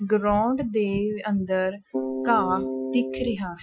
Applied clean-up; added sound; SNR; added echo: classical method Wiener filter.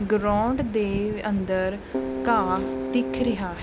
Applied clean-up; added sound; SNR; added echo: none; Keyboard (musical); 4 dB; none.